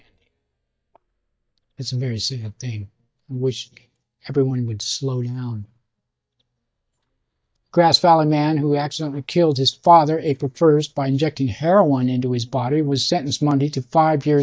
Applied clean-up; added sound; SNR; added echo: neural mask model DeepFilterNet 3.